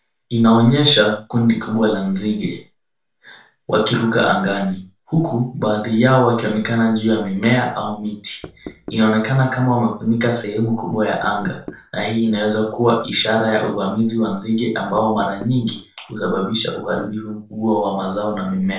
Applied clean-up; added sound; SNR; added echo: neural separator model SepFormer DNS4.